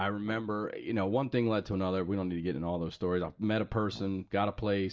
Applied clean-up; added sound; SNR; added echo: neural mask model DeepFilterNet 3.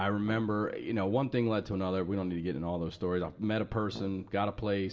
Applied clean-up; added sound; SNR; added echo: none; Brass instrument; 17 dB; reverberation time 1.0 s.